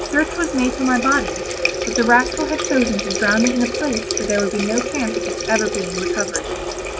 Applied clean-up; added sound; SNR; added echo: none; Water tap, faucet; 3 dB; none.